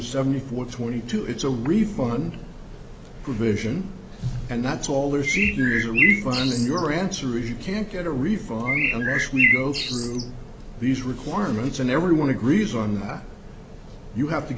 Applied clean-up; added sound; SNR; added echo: none; Bird; -1 dB; none.